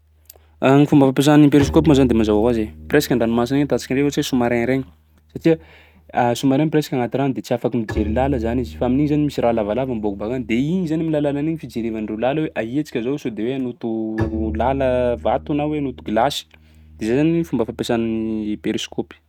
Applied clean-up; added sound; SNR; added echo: neural mask model RNNoise.